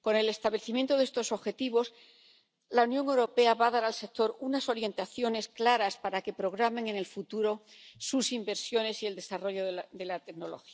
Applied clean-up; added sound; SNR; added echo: none; none; none; none.